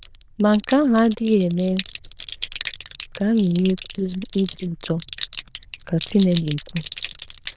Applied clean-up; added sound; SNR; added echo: neural diffusion model UNIVERSE++.